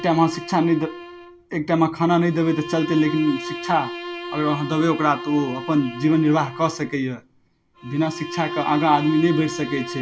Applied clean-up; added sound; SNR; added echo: none; Bowed string instrument; 12 dB; none.